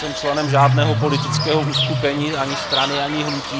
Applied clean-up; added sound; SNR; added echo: none; Bird / Fowl; 0 dB; none.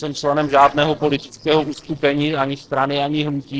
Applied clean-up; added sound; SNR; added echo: neural separator model SepFormer DNS4.